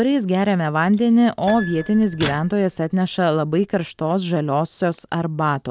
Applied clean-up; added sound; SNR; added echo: none; Microwave oven + Piano; 17 dB; none.